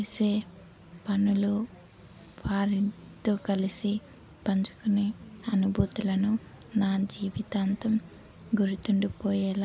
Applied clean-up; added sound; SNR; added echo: none; none; none; none.